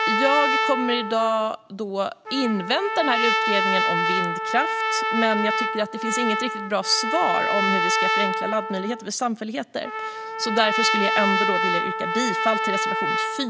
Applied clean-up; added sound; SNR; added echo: none; Trumpet; -1 dB; none.